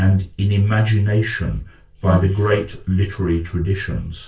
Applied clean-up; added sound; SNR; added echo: none; none; none; reverberation time 0.2 s.